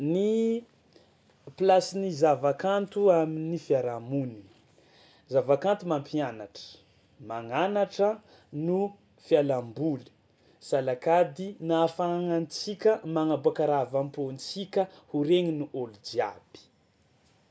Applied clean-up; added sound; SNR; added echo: none; none; none; none.